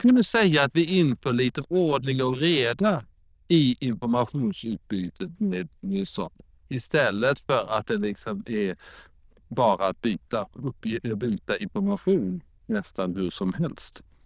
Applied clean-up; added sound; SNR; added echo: neural diffusion model UNIVERSE++.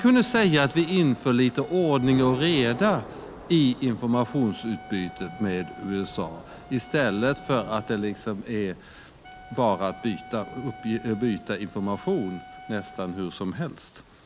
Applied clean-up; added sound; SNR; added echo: none; Thunder / Rain + Wind instrument, woodwind instrument; 17 dB; none.